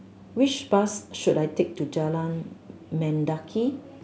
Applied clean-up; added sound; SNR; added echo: none; none; none; none.